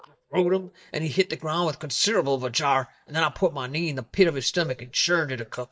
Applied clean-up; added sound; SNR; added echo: neural mask model DeepFilterNet 3.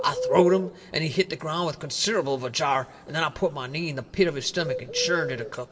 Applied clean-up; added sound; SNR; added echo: none; Bird; 9 dB; reverberation time 1.2 s.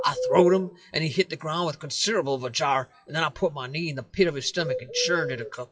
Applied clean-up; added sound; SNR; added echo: classical method WPE with log-MMSE.